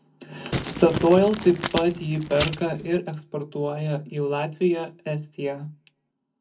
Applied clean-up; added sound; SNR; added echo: none; Crumpling, crinkling; 5 dB; reverberation time 0.3 s.